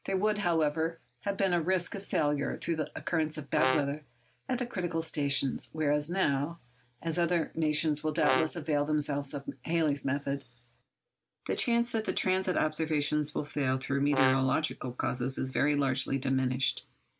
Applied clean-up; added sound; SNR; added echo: none; Brass instrument; 4 dB; none.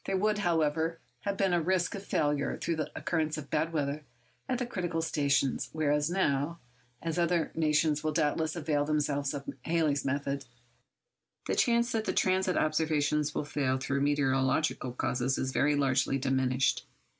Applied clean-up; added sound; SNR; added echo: none; none; none; none.